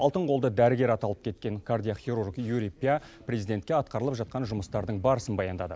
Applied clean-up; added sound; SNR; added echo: none; none; none; none.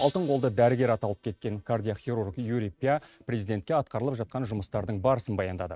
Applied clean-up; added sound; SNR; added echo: neural mask model RNNoise.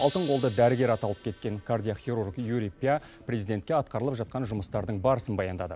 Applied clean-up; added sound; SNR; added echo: none; Gong; 19 dB; none.